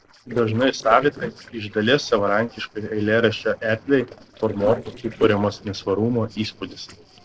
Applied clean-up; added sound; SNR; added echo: neural separator model SepFormer DNS4.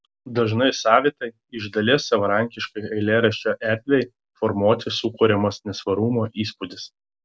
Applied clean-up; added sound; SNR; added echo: none; none; none; none.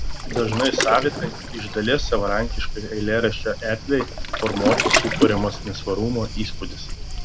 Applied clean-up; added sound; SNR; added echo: none; Waves, surf; 2 dB; none.